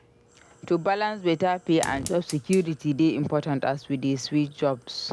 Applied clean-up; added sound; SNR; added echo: none; Fire; 17 dB; none.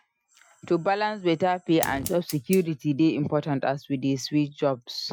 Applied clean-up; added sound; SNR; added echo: classical method Wiener filter.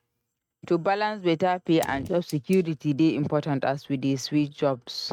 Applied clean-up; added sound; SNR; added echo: neural mask model RNNoise.